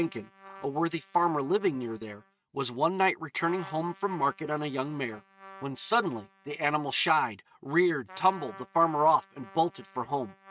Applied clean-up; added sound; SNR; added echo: neural mask model RNNoise.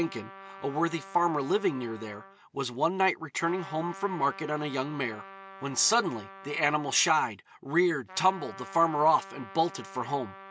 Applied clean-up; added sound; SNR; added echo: none; Trumpet; 17 dB; none.